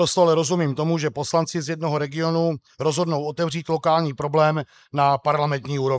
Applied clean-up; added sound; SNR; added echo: neural mask model Resemble Enhance denoiser.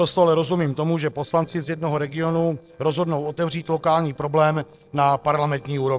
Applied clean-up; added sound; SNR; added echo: neural separator model SepFormer DNS4.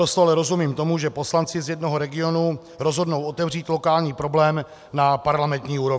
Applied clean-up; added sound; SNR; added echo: none; none; none; none.